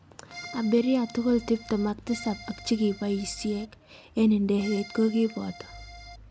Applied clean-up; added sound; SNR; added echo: none; Accordion; 17 dB; none.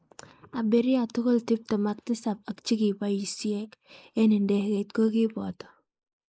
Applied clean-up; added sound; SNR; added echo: neural mask model Resemble Enhance denoiser.